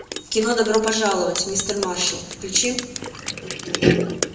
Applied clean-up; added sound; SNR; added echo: none; Drip; 3 dB; reverberation time 0.8 s.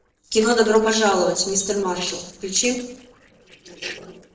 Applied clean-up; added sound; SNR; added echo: neural separator model SepFormer DNS4.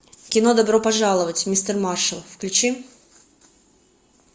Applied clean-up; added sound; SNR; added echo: none; none; none; none.